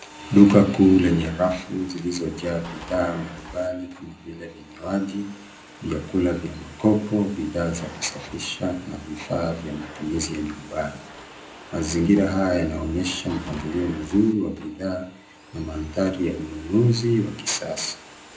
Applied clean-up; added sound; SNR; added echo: none; Domestic sounds, home sounds; 20 dB; reverberation time 0.5 s.